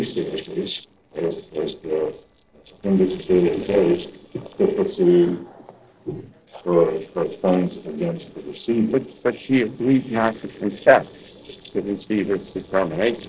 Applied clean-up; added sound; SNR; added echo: neural separator model SepFormer DNS4.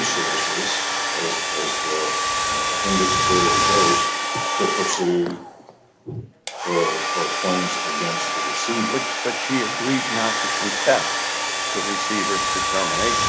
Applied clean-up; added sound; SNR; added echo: none; Domestic sounds, home sounds; -4 dB; none.